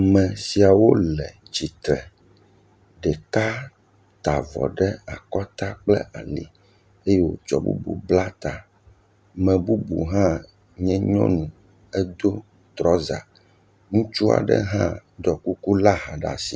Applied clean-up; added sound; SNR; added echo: none; none; none; none.